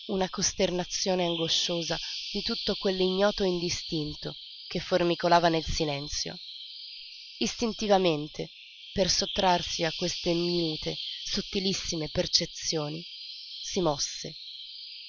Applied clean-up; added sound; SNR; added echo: none; Bird vocalization, bird call, bird song; 10 dB; none.